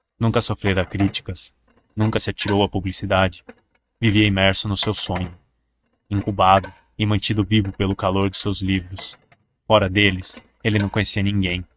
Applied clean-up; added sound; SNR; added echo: neural mask model RNNoise.